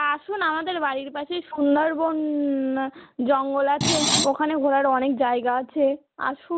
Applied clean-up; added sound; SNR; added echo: none; Screech; -1 dB; none.